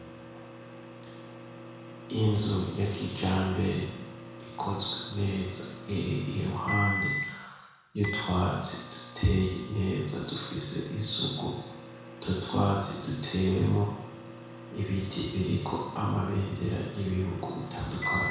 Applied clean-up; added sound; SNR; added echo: none; Microwave oven; 10 dB; reverberation time 1.1 s.